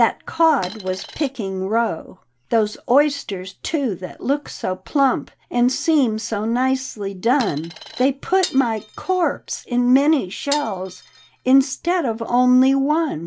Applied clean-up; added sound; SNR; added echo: none; Glass + Coin (dropping); 15 dB; none.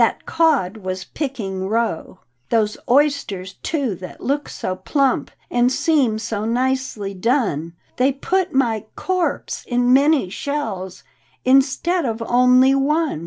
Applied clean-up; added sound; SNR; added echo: none; none; none; none.